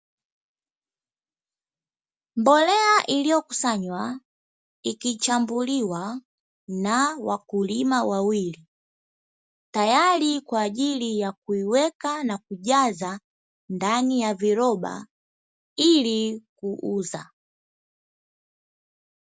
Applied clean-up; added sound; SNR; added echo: none; none; none; none.